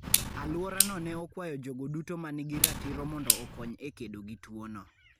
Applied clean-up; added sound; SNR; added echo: none; Clock; -4 dB; none.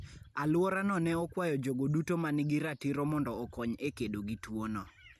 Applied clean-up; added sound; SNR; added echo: none; none; none; none.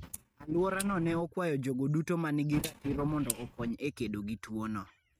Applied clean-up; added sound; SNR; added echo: neural mask model RNNoise.